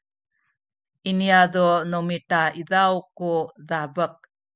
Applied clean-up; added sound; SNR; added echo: none; none; none; none.